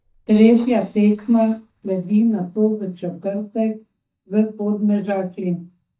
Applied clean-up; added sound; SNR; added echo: neural mask model DeepFilterNet 3.